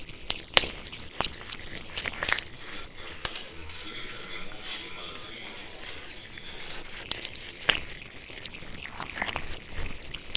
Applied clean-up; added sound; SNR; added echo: neural separator model SepFormer WHAMR!.